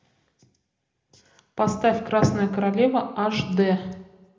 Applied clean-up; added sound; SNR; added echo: none; none; none; reverberation time 0.7 s.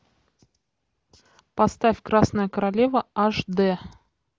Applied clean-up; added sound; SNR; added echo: none; none; none; none.